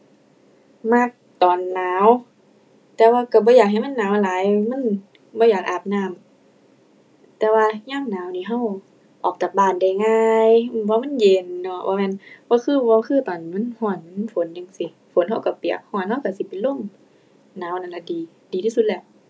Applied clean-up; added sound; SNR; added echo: none; none; none; none.